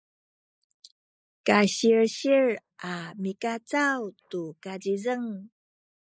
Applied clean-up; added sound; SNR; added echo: neural mask model Resemble Enhance denoiser.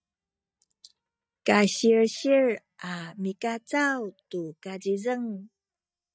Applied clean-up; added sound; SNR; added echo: neural mask model DeepFilterNet 3.